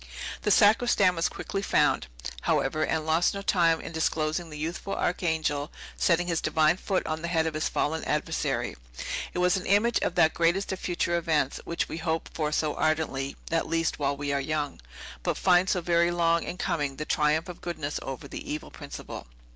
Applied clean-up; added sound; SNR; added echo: none; none; none; none.